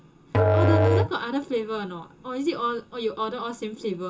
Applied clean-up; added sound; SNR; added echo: none; Musical instrument; -5 dB; reverberation time 0.2 s.